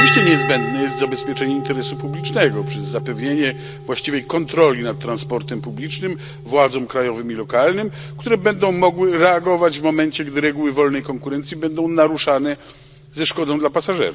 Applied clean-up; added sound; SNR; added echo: none; Bell; 8 dB; none.